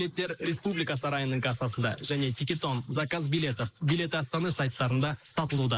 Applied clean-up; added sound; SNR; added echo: neural mask model Resemble Enhance denoiser.